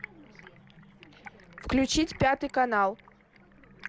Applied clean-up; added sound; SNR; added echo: none; Stream; 20 dB; none.